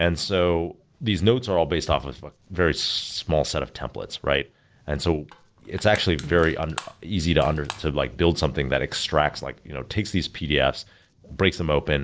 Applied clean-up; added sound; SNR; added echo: neural separator model SepFormer DNS4.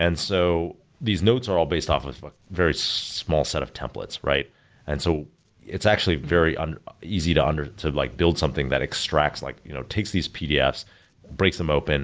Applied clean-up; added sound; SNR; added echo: none; none; none; none.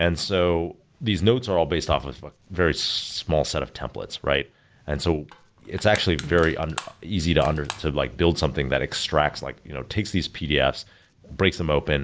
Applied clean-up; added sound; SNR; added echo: none; Crushing; 16 dB; none.